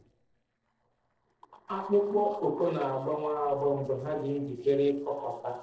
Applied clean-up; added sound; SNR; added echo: neural separator model SepFormer DNS4.